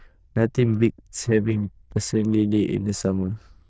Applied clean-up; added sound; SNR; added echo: neural diffusion model UNIVERSE++.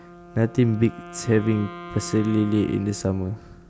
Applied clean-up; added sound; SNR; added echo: none; Wind instrument, woodwind instrument; 16 dB; none.